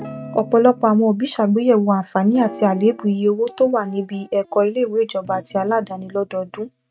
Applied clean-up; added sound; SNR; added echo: neural mask model RNNoise.